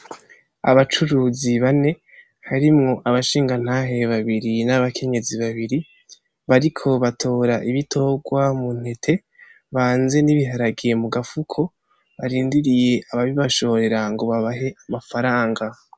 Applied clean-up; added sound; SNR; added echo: none; none; none; none.